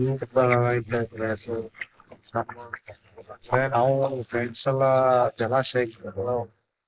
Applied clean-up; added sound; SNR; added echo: neural mask model Resemble Enhance denoiser.